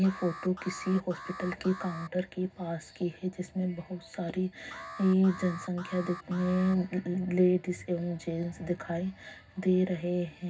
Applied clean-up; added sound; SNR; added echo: none; Alarm; 16 dB; reverberation time 0.4 s.